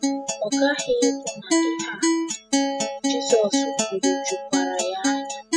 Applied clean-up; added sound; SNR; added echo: classical method spectral subtraction.